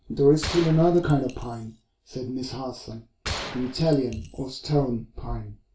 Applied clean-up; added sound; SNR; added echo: none; Gunshot, gunfire; 12 dB; reverberation time 0.3 s.